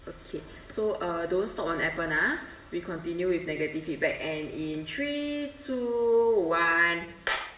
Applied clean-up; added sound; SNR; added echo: none; none; none; reverberation time 1.1 s.